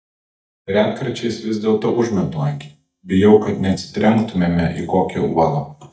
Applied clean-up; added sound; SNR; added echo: neural mask model DeepFilterNet 3.